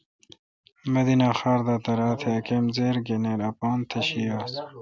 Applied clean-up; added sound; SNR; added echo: none; none; none; none.